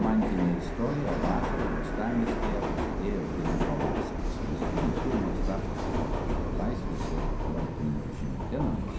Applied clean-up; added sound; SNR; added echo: none; Subway, metro, underground; -2 dB; reverberation time 0.6 s.